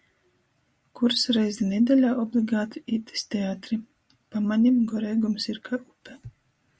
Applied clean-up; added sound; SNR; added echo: none; none; none; none.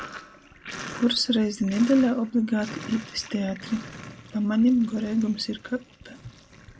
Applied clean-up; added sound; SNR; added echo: none; Sink (filling or washing); 16 dB; none.